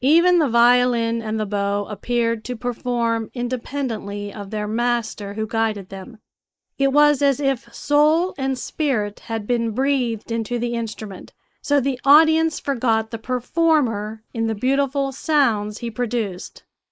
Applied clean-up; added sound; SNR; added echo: neural mask model Resemble Enhance denoiser.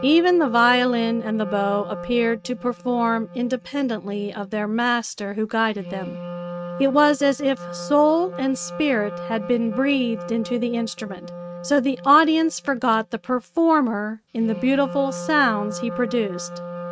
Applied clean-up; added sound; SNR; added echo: neural mask model RNNoise.